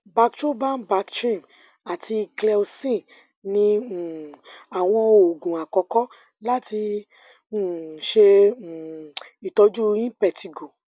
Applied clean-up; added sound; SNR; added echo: none; none; none; none.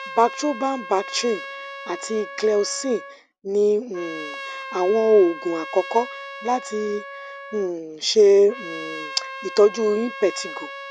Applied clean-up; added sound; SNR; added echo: none; Trumpet; 13 dB; none.